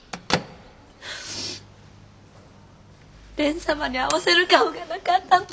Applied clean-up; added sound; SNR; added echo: none; Microwave oven / Bell; 12 dB; none.